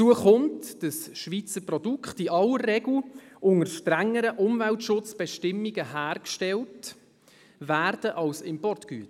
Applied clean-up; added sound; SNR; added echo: none; none; none; none.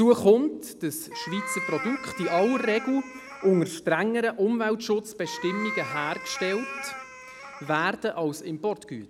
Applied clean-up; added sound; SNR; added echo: none; Meow; 12 dB; none.